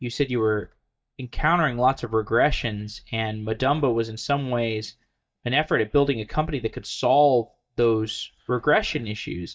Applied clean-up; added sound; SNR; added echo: neural mask model DeepFilterNet 3.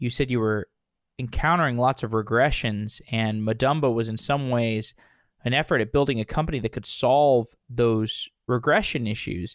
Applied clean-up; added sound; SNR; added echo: none; none; none; none.